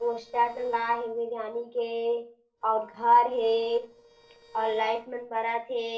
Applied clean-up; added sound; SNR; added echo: neural separator model SepFormer DNS4.